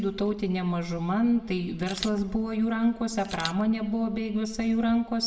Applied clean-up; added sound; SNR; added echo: none; Camera; 16 dB; reverberation time 0.8 s.